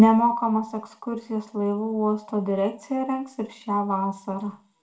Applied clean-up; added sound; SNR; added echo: none; none; none; reverberation time 0.4 s.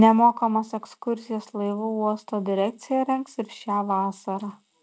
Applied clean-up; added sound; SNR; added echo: none; none; none; none.